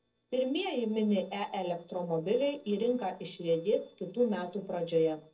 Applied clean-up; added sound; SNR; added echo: neural separator model SepFormer DNS4.